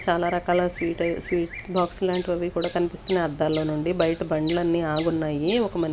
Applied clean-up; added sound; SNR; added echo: none; Bird vocalization, bird call, bird song; 15 dB; none.